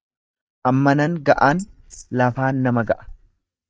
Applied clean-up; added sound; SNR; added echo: neural mask model DeepFilterNet 3.